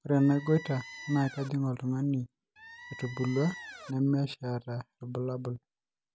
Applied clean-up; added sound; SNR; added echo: none; Squeak; 15 dB; none.